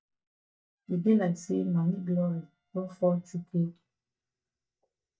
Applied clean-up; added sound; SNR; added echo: neural mask model DeepFilterNet 3.